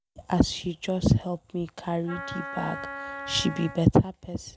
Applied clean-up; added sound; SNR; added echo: none; Wind instrument, woodwind instrument; 11 dB; none.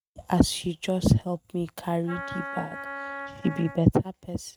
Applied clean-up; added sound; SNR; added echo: neural mask model RNNoise.